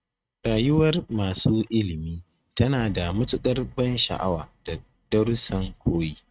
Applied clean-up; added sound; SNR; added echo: neural mask model RNNoise.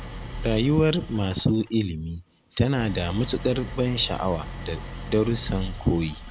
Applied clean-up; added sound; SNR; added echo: none; Idling; 11 dB; none.